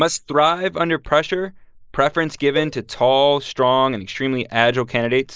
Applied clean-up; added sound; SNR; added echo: neural mask model Resemble Enhance denoiser.